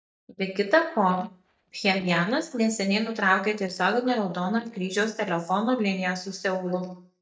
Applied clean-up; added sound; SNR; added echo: neural mask model DeepFilterNet 3.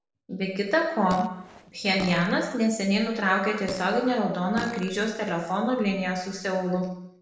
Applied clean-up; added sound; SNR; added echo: none; Fart; 16 dB; reverberation time 0.8 s.